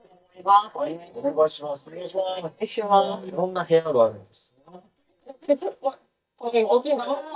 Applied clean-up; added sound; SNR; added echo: neural mask model DeepFilterNet 3.